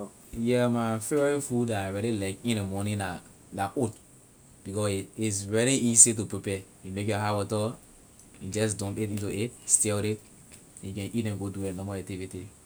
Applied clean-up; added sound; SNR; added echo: none; none; none; none.